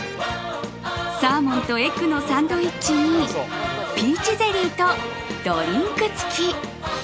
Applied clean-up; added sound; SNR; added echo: none; none; none; none.